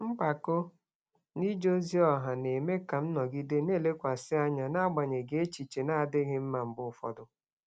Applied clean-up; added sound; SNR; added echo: none; none; none; none.